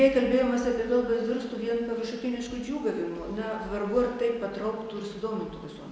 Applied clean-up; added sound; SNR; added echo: none; none; none; none.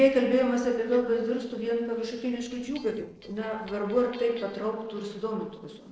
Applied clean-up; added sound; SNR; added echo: neural separator model SepFormer DNS4.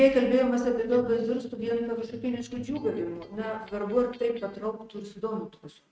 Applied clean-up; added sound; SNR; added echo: neural mask model RNNoise.